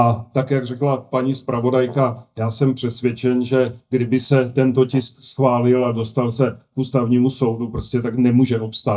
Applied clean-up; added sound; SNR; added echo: neural mask model DeepFilterNet 3.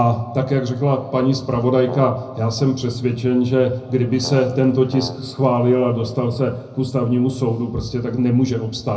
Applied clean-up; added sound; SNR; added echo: none; Brass instrument; 15 dB; reverberation time 0.4 s.